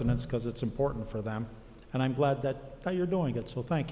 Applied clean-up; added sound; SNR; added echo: none; none; none; none.